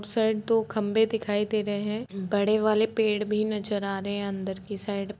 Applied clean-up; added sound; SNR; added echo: none; none; none; none.